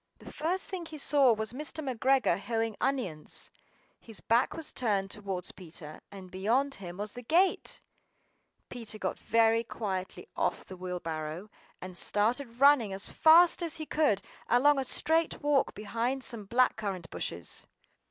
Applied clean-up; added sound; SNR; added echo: none; none; none; none.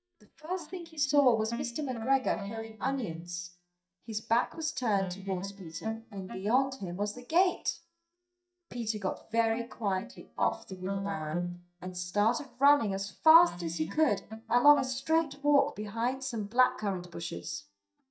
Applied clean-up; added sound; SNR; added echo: neural mask model DeepFilterNet 3.